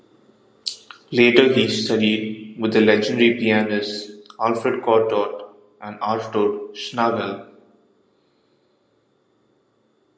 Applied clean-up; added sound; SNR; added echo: none; none; none; none.